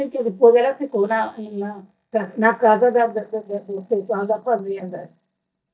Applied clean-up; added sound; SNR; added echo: neural mask model DeepFilterNet 3.